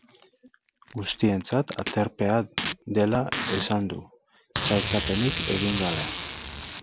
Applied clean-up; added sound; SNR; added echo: none; Packing tape, duct tape; 6 dB; none.